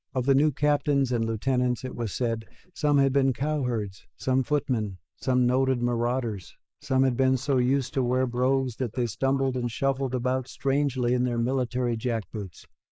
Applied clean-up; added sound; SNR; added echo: neural mask model Resemble Enhance denoiser.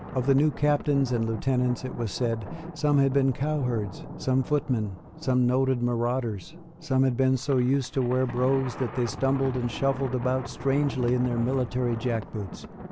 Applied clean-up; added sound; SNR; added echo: none; Thunder; 13 dB; none.